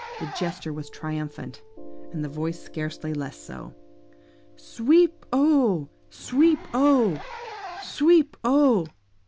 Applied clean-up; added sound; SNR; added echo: none; Zipper (clothing) + Piano; 17 dB; none.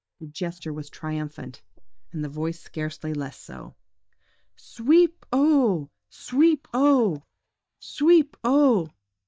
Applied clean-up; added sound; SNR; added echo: neural mask model DeepFilterNet 3.